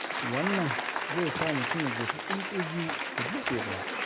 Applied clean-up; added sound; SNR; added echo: none; Applause / Cheering; -1 dB; none.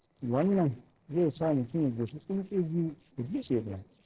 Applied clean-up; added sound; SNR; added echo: neural separator model SepFormer DNS4.